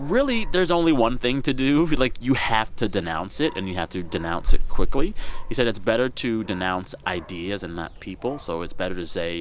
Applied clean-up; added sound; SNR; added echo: none; Dog; 0 dB; none.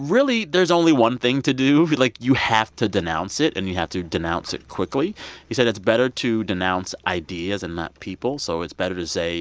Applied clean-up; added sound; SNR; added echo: none; none; none; none.